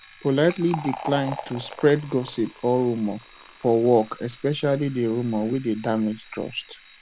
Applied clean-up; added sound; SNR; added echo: none; Alarm + Fill (with liquid); 16 dB; none.